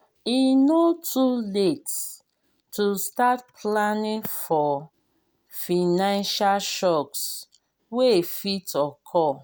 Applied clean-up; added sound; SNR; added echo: none; none; none; none.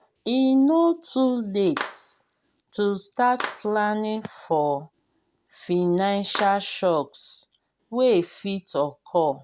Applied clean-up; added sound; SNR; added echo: none; Clapping; 13 dB; none.